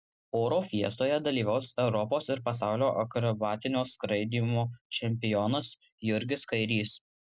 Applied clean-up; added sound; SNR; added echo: none; none; none; none.